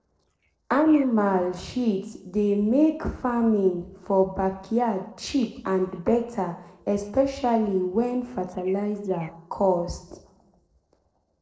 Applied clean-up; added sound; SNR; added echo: neural separator model SepFormer DNS4.